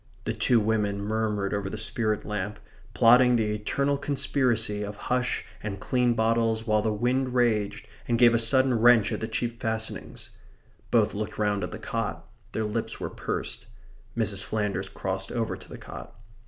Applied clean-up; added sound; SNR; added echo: none; none; none; none.